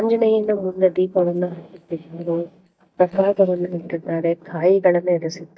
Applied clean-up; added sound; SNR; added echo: neural mask model DeepFilterNet 3.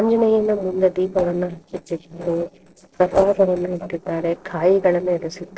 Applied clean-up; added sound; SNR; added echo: neural separator model SepFormer DNS4.